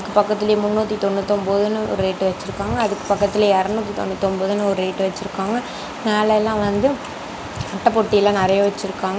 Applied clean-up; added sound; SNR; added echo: none; none; none; none.